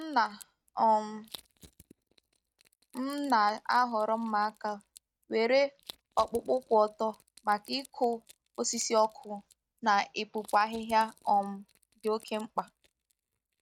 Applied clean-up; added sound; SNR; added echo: neural mask model RNNoise.